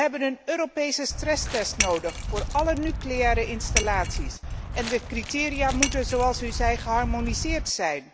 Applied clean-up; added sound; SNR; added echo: none; Walk, footsteps + Shatter; 2 dB; none.